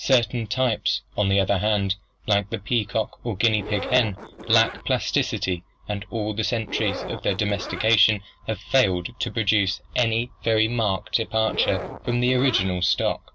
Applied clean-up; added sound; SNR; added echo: none; Zipper (clothing); 11 dB; none.